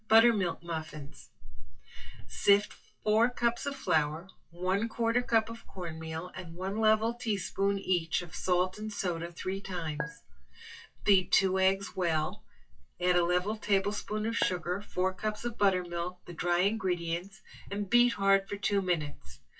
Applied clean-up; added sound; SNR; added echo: classical method WPE with log-MMSE.